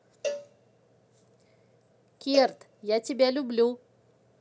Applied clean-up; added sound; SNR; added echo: none; Cowbell; 11 dB; none.